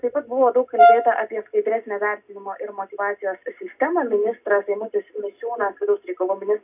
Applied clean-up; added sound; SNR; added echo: none; Brass instrument; -4 dB; reverberation time 0.2 s.